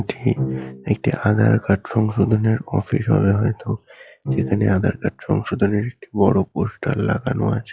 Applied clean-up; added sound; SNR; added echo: classical method log-MMSE.